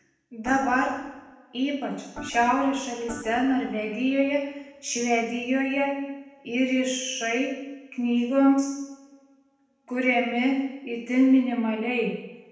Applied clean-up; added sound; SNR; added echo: none; Organ; 15 dB; reverberation time 0.9 s.